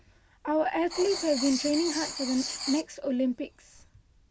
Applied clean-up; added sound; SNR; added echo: none; Writing; 9 dB; none.